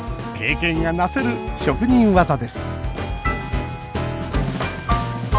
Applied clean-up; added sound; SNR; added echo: none; Wind instrument, woodwind instrument; 19 dB; none.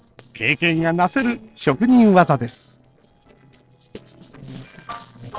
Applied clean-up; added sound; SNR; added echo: neural separator model SepFormer DNS4.